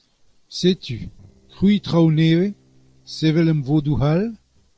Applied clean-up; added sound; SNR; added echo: neural separator model SepFormer DNS4.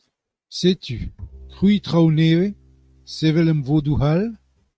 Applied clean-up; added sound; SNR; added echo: neural mask model RNNoise.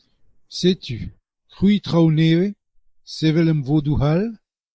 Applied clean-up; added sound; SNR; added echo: neural mask model Resemble Enhance denoiser.